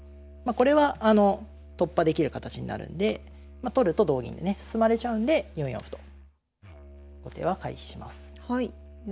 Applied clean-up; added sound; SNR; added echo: none; Musical instrument; 19 dB; none.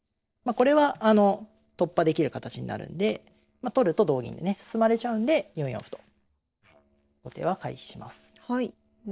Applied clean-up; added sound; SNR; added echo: neural separator model SepFormer DNS4.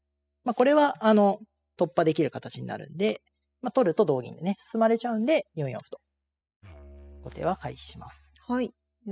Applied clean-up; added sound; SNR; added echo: classical method spectral subtraction.